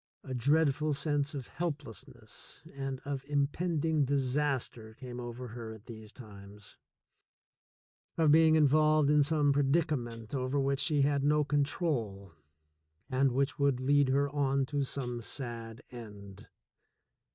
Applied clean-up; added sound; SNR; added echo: neural mask model RNNoise.